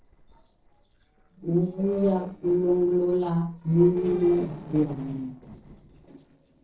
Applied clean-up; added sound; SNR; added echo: neural separator model SepFormer DNS4.